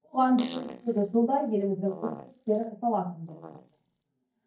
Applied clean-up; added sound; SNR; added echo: neural mask model DeepFilterNet 3.